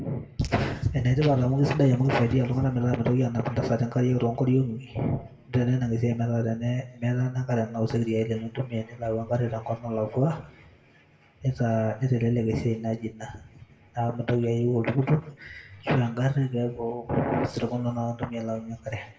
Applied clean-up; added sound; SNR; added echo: none; none; none; reverberation time 0.6 s.